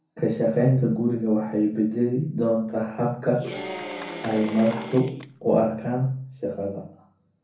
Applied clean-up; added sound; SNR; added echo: none; Applause / Cheering; 12 dB; reverberation time 0.5 s.